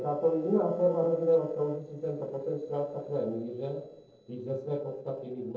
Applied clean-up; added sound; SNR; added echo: neural separator model SepFormer DNS4.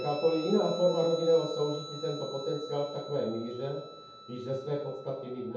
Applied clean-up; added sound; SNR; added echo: none; Guitar; 15 dB; reverberation time 0.7 s.